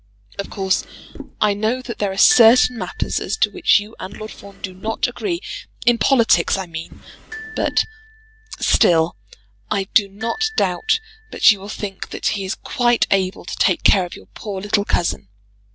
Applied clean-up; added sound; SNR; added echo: none; Drawer open or close + Glockenspiel; 17 dB; none.